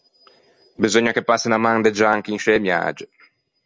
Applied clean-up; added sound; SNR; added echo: none; none; none; none.